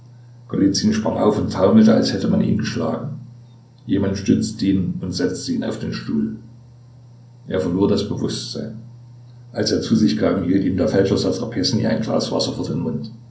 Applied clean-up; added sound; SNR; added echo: none; none; none; reverberation time 0.6 s.